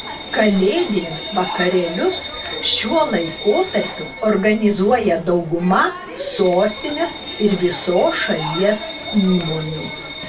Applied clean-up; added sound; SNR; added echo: none; Bell; 10 dB; reverberation time 0.2 s.